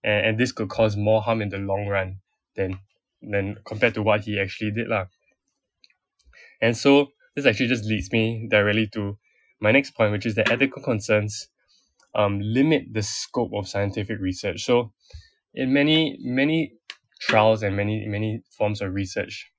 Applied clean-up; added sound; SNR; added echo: classical method Wiener filter.